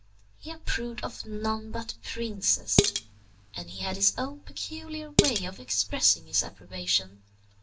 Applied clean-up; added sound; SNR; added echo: none; Dishes, pots, and pans; -3 dB; reverberation time 0.2 s.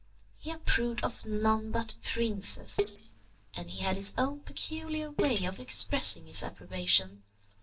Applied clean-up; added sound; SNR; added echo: neural separator model SepFormer DNS4.